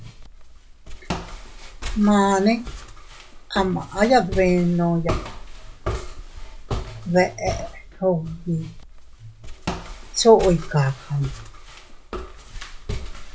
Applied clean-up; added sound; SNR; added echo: none; Walk, footsteps; 9 dB; none.